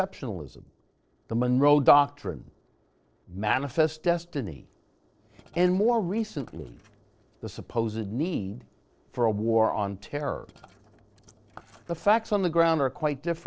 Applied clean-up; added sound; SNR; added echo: neural separator model SepFormer DNS4.